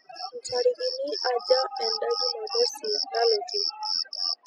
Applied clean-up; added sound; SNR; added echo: classical method spectral subtraction.